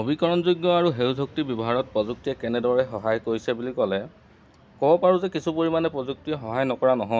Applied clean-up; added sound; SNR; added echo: none; none; none; none.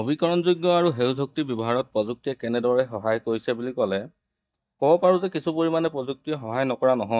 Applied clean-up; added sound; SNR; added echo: neural mask model DeepFilterNet 3.